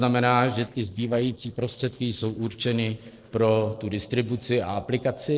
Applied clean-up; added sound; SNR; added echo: neural separator model SepFormer DNS4.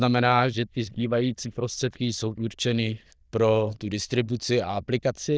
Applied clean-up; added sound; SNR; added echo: neural diffusion model UNIVERSE++.